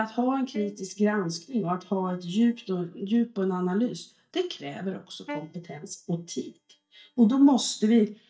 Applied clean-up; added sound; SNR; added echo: neural mask model DeepFilterNet 3.